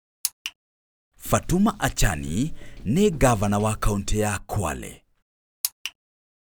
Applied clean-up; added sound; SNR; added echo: none; Walk, footsteps; 13 dB; none.